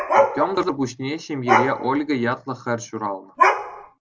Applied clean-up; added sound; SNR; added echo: none; Dog; -2 dB; none.